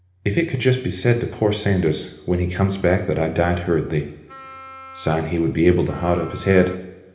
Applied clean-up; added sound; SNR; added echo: none; Wind instrument, woodwind instrument; 20 dB; reverberation time 1.0 s.